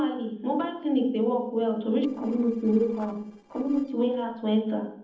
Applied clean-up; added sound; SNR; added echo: neural separator model SepFormer DNS4.